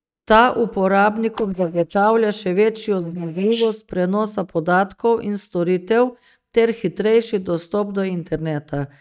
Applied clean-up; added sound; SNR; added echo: neural mask model DeepFilterNet 3.